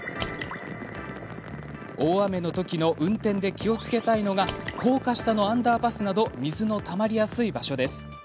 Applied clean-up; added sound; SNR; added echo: none; Drip / Splash, splatter; 16 dB; none.